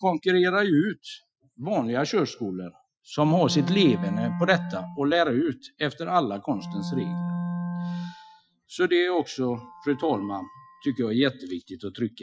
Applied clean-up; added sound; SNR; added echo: classical method Wiener filter.